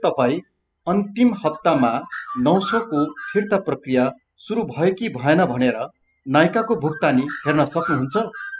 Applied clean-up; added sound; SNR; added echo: classical method spectral subtraction.